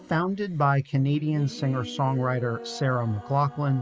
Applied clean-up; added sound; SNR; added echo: none; none; none; none.